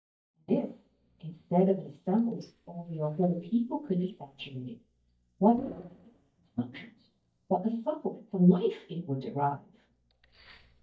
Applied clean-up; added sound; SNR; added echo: neural mask model DeepFilterNet 3.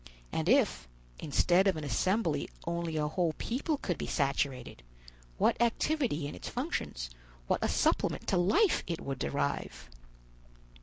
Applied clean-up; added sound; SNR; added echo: none; none; none; none.